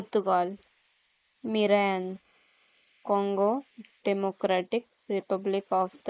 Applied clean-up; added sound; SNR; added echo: neural mask model Resemble Enhance denoiser.